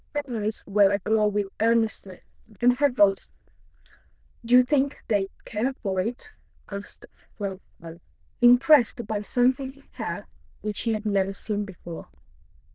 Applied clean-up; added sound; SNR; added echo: neural diffusion model UNIVERSE++.